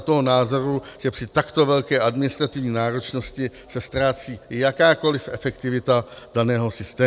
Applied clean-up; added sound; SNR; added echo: none; none; none; none.